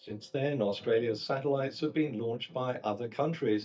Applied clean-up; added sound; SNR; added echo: neural mask model DeepFilterNet 3.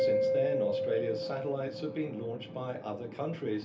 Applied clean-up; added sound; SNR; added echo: none; Mallet percussion; -2 dB; reverberation time 0.3 s.